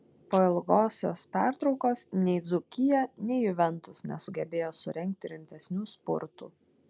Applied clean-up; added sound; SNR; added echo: none; none; none; none.